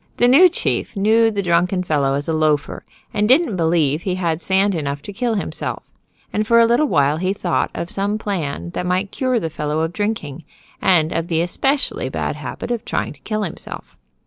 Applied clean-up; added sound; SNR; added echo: none; none; none; none.